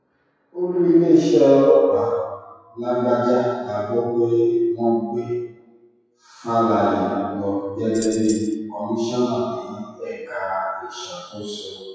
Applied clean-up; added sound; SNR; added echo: classical method WPE with log-MMSE.